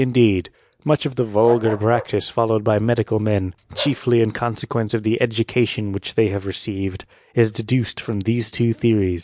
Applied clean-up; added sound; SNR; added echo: none; Bark; 16 dB; none.